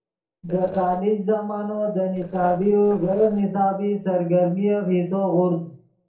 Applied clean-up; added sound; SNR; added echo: neural separator model SepFormer DNS4.